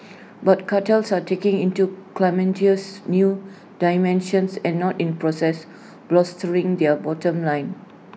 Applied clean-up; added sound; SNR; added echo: none; none; none; none.